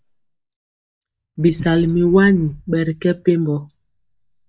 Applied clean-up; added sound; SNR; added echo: neural mask model DeepFilterNet 3.